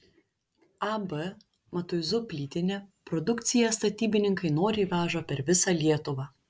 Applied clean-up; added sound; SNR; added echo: none; none; none; none.